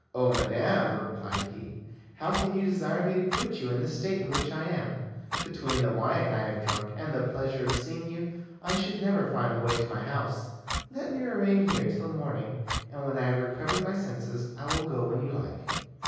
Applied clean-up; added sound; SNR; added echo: none; Clock; 8 dB; reverberation time 1.3 s.